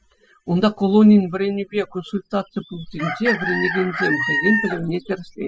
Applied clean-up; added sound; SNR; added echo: classical method spectral subtraction.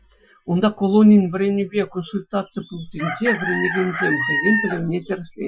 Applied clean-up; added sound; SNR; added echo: classical method Wiener filter.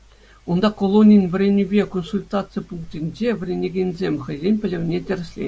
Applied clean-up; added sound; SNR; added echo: none; none; none; none.